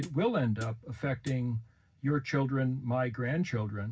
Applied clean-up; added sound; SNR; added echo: none; Hi-hat; 18 dB; reverberation time 0.4 s.